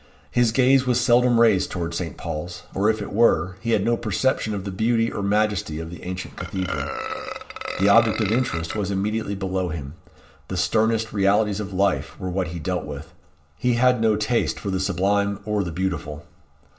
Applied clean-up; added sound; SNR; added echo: none; Burping, eructation; 8 dB; reverberation time 0.4 s.